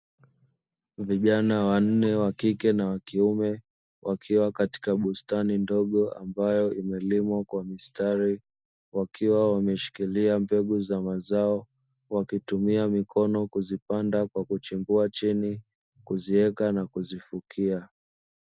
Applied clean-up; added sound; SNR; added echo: none; none; none; none.